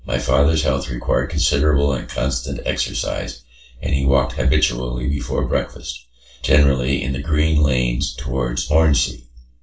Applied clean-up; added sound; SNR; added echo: none; none; none; reverberation time 0.2 s.